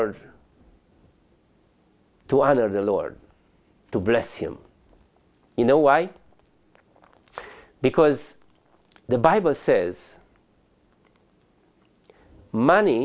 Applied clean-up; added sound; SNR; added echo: none; none; none; none.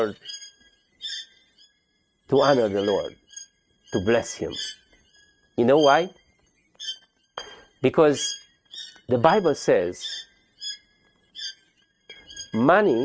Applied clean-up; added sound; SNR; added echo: neural mask model RNNoise.